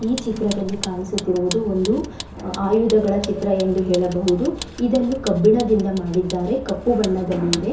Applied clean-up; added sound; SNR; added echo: none; Vehicle; 13 dB; reverberation time 0.7 s.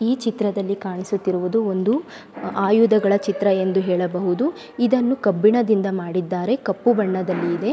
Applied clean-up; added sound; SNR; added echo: none; none; none; none.